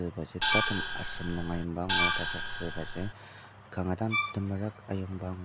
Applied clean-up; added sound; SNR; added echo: none; Bowed string instrument + Gong; -4 dB; none.